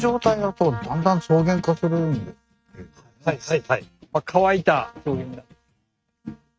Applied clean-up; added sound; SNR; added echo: neural mask model RNNoise.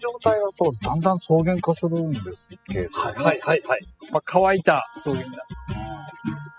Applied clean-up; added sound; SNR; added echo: classical method spectral subtraction.